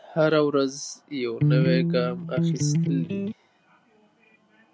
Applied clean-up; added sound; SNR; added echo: none; Electric guitar; -4 dB; none.